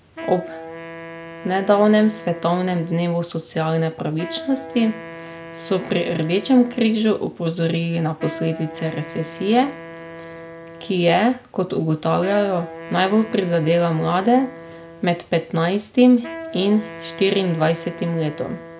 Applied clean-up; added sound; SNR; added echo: none; Wind instrument, woodwind instrument; 16 dB; none.